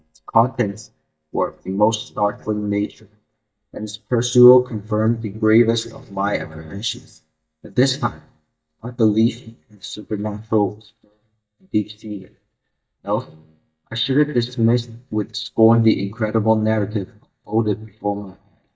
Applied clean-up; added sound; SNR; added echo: neural mask model DeepFilterNet 3.